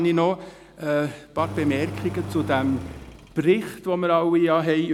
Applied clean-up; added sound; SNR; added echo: none; Engine; 11 dB; none.